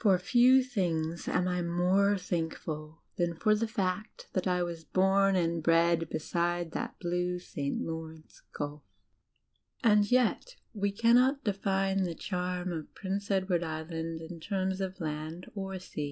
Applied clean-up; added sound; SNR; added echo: none; none; none; none.